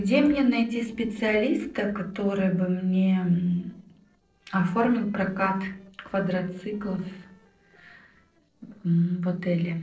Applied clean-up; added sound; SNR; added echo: neural separator model SepFormer DNS4.